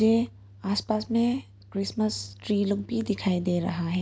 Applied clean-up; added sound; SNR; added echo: none; none; none; none.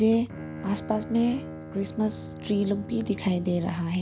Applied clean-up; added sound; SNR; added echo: none; Bowed string instrument; 13 dB; none.